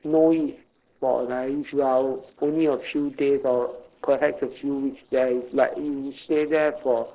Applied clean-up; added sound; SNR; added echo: neural separator model SepFormer DNS4.